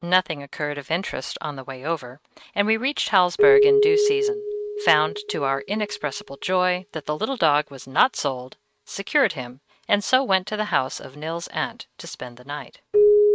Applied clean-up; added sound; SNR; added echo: neural mask model RNNoise.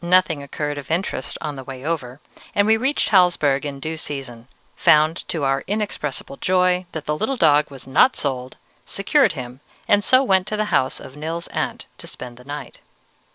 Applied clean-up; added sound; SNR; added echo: none; none; none; none.